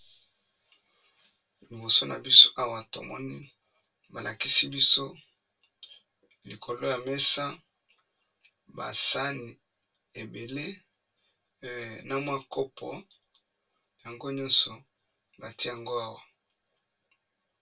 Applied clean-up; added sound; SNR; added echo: none; none; none; reverberation time 0.1 s.